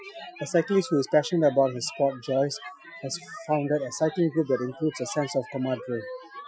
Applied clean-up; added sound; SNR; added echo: classical method Wiener filter.